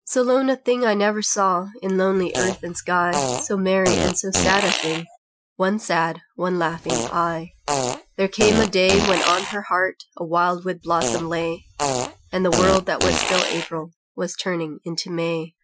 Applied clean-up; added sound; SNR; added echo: classical method Wiener filter.